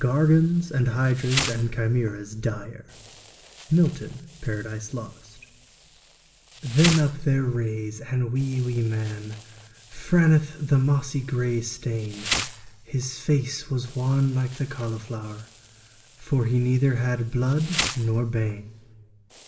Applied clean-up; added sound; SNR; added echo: none; Insect; 12 dB; reverberation time 1.3 s.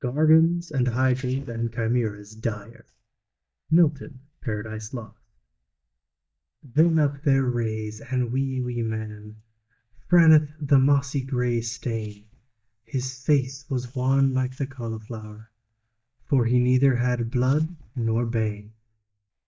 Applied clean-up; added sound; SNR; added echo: neural mask model DeepFilterNet 3.